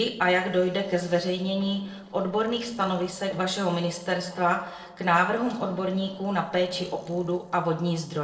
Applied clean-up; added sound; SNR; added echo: neural separator model SepFormer DNS4.